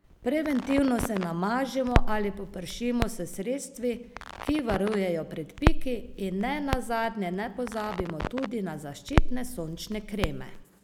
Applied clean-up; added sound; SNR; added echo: none; Crackle; 0 dB; none.